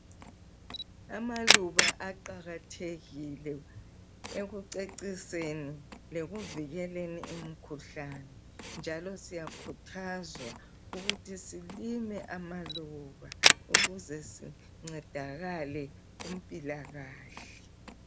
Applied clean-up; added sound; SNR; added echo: none; Camera; -5 dB; none.